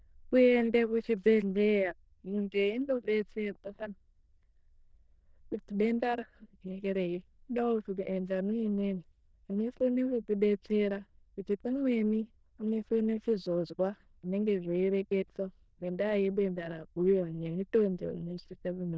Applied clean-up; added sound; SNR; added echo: neural diffusion model UNIVERSE++.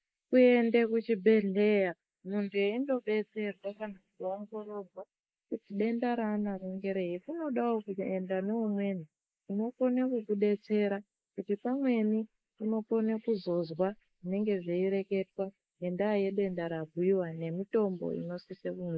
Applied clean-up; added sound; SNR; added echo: neural mask model Resemble Enhance denoiser.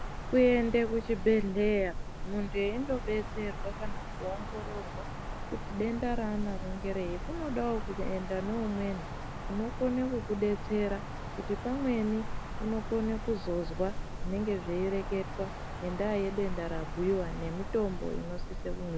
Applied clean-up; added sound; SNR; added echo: none; Wind; 4 dB; none.